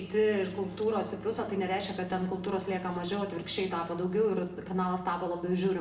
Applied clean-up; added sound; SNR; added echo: none; Bowed string instrument; 19 dB; reverberation time 0.8 s.